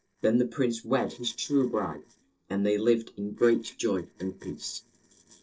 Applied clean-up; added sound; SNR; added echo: neural separator model SepFormer DNS4.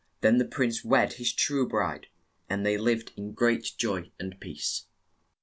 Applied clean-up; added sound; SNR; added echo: none; none; none; none.